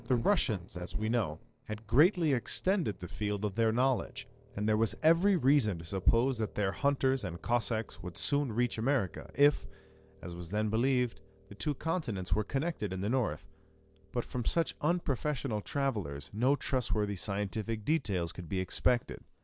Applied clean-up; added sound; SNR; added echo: neural separator model SepFormer DNS4.